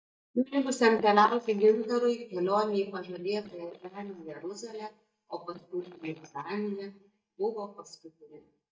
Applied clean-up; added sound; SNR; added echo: neural mask model DeepFilterNet 3.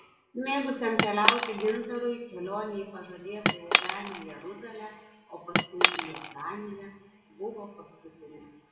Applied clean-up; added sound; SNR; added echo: none; Cutlery, silverware / Chink, clink; -4 dB; reverberation time 0.9 s.